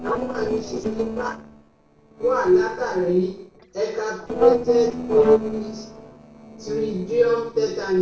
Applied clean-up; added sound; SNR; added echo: neural separator model SepFormer DNS4.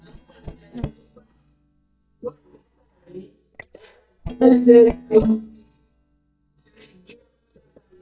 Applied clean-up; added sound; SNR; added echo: neural mask model DeepFilterNet 3.